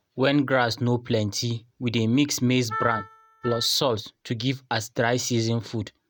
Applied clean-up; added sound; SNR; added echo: neural mask model RNNoise.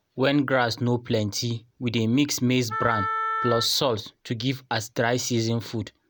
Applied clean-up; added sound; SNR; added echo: none; Wind instrument, woodwind instrument; 5 dB; none.